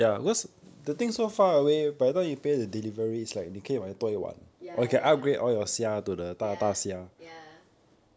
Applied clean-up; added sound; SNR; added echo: none; none; none; none.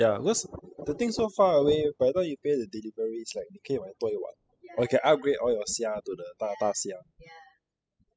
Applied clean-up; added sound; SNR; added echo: classical method spectral subtraction.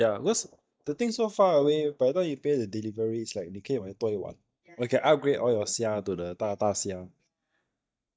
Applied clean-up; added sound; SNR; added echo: neural mask model DeepFilterNet 3.